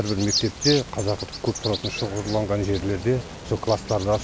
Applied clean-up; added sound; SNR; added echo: none; Bird vocalization, bird call, bird song; 8 dB; none.